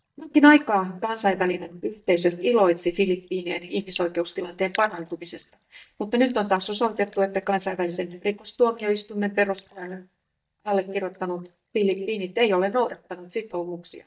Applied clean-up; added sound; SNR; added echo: neural mask model DeepFilterNet 3.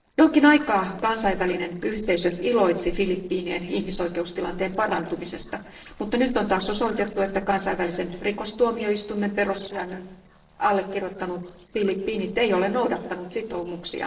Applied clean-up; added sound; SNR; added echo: neural separator model SepFormer DNS4.